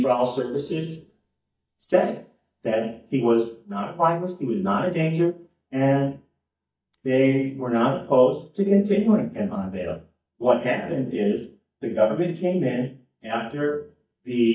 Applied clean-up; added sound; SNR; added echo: neural mask model DeepFilterNet 3.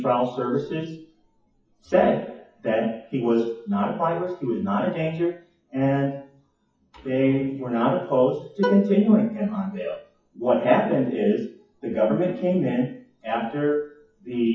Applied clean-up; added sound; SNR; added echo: classical method WPE with log-MMSE.